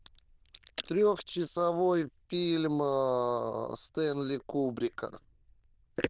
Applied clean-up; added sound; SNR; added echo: neural diffusion model UNIVERSE++.